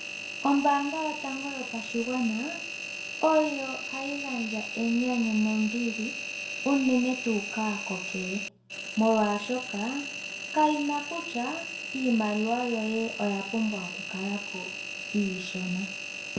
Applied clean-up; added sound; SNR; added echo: none; Engine; 7 dB; reverberation time 0.4 s.